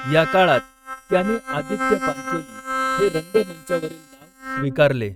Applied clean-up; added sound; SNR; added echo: neural mask model RNNoise.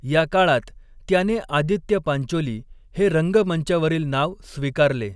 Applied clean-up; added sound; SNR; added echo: none; none; none; none.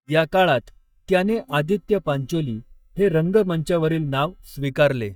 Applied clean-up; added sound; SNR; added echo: neural mask model DeepFilterNet 3.